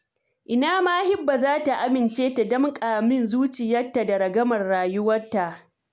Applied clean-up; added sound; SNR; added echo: none; none; none; none.